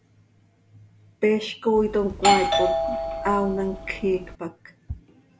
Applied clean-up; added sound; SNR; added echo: none; Doorbell; -1 dB; none.